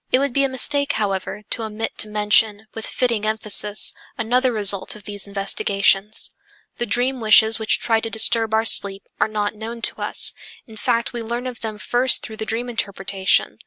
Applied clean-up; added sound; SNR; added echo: none; none; none; none.